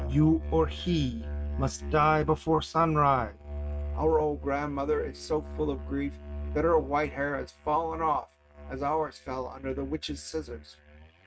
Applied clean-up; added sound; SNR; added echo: neural mask model RNNoise.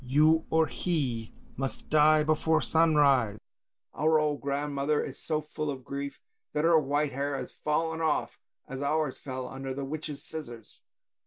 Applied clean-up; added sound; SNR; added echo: none; none; none; none.